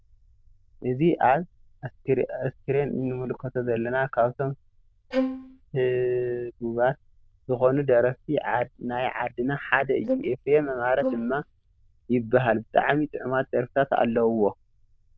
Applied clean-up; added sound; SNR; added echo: neural diffusion model UNIVERSE++.